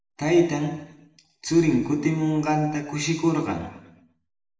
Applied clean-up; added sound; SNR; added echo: none; none; none; reverberation time 1.0 s.